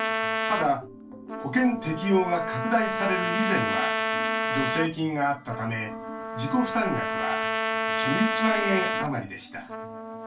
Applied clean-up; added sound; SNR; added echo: none; Trumpet; 1 dB; reverberation time 0.2 s.